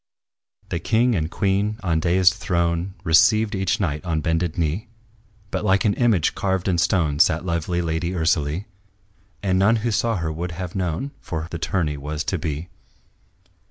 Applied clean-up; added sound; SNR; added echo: none; none; none; none.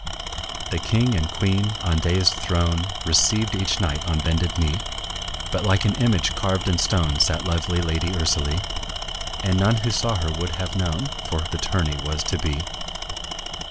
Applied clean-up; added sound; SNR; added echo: none; Tools; 6 dB; none.